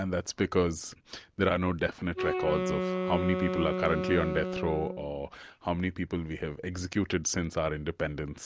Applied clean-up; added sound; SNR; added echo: none; Wind instrument, woodwind instrument; 2 dB; none.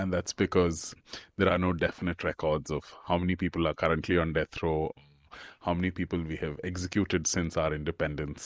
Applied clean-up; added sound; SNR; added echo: neural mask model Resemble Enhance denoiser.